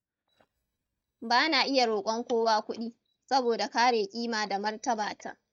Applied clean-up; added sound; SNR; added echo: neural mask model DeepFilterNet 3.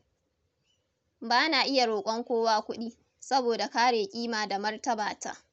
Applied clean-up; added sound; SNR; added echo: none; none; none; none.